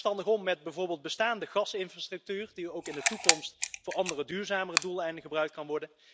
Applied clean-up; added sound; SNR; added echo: none; Camera; 0 dB; none.